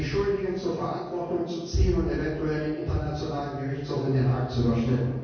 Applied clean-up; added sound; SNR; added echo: none; none; none; reverberation time 1.3 s.